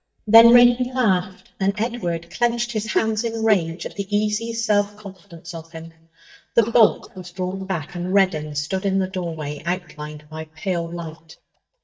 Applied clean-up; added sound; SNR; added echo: neural mask model DeepFilterNet 3.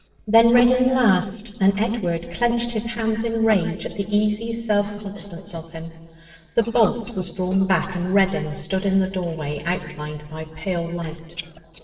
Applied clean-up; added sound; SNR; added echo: neural separator model SepFormer DNS4.